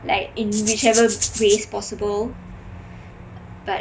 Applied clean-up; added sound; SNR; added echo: none; Rattle (instrument); 3 dB; none.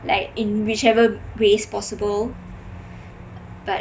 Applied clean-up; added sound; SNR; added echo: none; none; none; none.